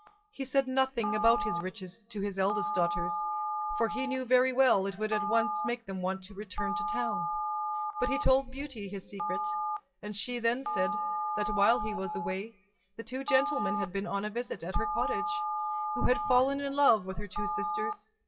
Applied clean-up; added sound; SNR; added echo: classical method WPE with log-MMSE.